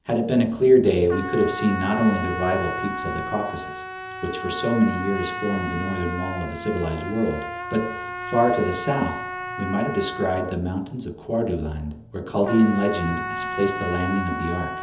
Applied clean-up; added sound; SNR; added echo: none; Trumpet; 8 dB; reverberation time 1.2 s.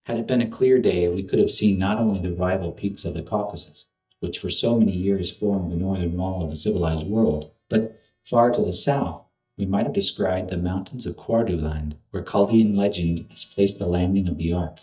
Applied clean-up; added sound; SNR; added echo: neural mask model DeepFilterNet 3.